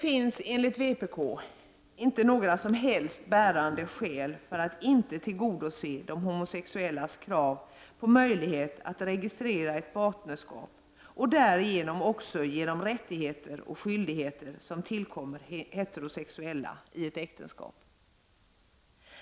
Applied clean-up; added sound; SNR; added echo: none; none; none; none.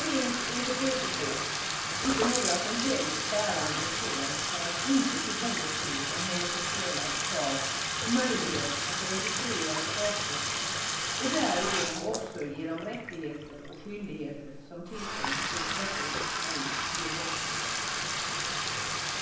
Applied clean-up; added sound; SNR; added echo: none; Bathtub (filling or washing); -3 dB; reverberation time 0.9 s.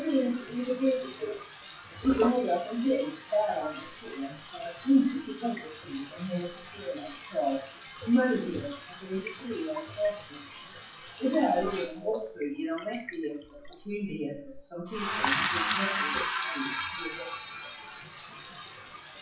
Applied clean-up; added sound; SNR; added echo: classical method WPE with log-MMSE.